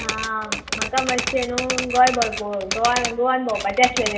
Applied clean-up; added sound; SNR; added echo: none; Typewriter; 5 dB; reverberation time 0.7 s.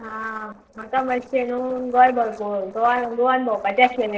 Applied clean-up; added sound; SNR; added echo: neural separator model SepFormer DNS4.